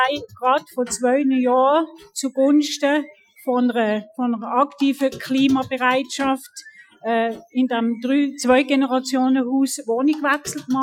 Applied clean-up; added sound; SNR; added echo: classical method Wiener filter.